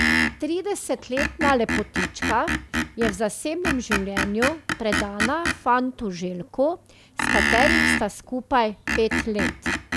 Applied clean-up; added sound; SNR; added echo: none; Screech; 0 dB; none.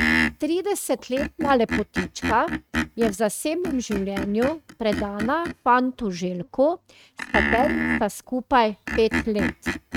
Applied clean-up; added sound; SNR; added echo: neural mask model RNNoise.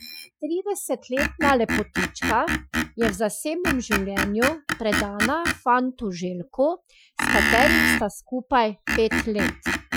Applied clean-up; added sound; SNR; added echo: classical method Wiener filter.